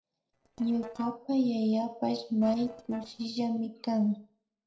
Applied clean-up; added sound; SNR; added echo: neural separator model SepFormer DNS4.